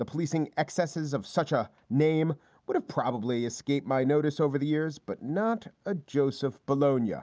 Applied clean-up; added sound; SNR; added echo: none; none; none; none.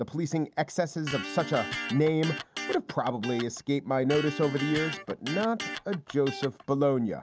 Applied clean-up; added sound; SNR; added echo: none; Electric guitar; 9 dB; none.